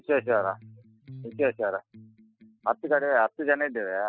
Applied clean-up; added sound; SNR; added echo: classical method spectral subtraction.